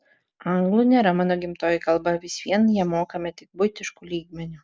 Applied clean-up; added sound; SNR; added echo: none; none; none; none.